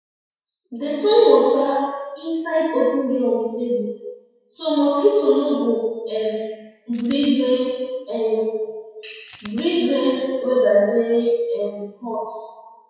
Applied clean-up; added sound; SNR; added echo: classical method WPE with log-MMSE.